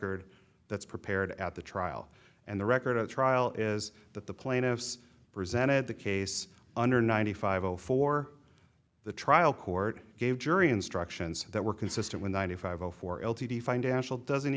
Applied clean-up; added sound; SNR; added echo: none; none; none; none.